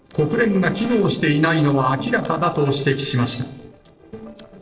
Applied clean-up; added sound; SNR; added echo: neural separator model SepFormer DNS4.